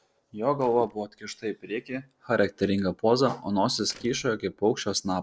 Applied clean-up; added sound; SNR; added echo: neural separator model SepFormer DNS4.